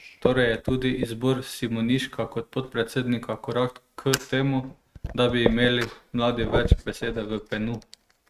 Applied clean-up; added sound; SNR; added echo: neural mask model RNNoise.